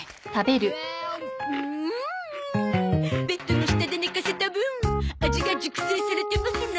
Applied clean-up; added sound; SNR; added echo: none; none; none; none.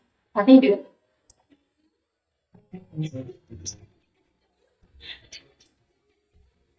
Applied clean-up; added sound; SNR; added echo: neural mask model DeepFilterNet 3.